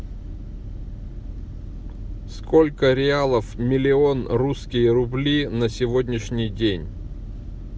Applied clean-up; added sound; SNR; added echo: none; none; none; none.